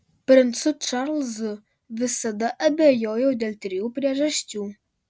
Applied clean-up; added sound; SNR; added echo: none; none; none; none.